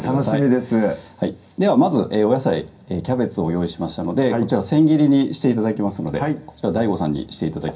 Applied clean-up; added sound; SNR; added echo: none; none; none; reverberation time 0.3 s.